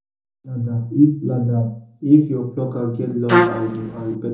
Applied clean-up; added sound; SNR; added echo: none; Trumpet; 0 dB; reverberation time 1.0 s.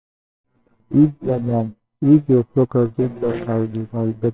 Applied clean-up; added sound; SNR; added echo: neural separator model SepFormer WHAMR!.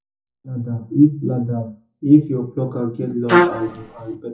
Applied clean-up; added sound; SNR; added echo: classical method WPE with log-MMSE.